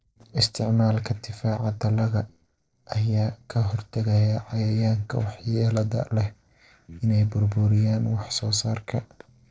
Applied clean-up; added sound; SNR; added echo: neural separator model SepFormer DNS4.